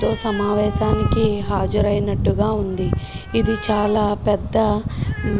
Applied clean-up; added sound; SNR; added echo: none; Animal; 15 dB; none.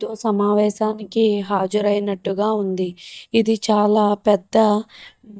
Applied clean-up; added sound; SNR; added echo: neural mask model DeepFilterNet 3.